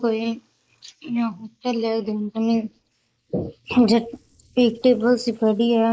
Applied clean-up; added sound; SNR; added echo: neural mask model Resemble Enhance denoiser.